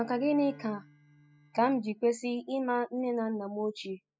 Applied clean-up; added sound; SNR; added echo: classical method spectral subtraction.